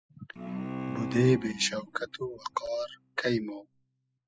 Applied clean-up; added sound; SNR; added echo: classical method spectral subtraction.